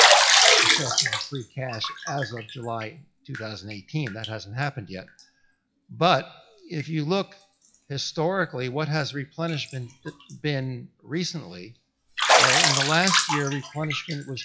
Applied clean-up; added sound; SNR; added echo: classical method log-MMSE.